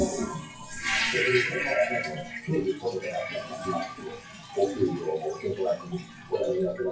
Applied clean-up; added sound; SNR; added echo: classical method WPE with log-MMSE.